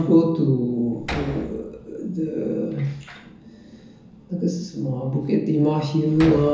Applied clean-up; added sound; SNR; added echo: none; Door; 15 dB; reverberation time 0.7 s.